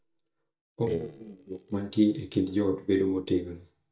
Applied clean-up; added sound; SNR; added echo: neural mask model DeepFilterNet 3.